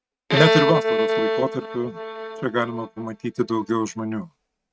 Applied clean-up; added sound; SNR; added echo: neural mask model RNNoise.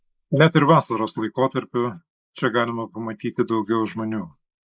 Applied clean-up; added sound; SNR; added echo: neural mask model Resemble Enhance denoiser.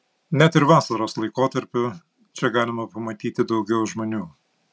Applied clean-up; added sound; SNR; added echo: none; none; none; none.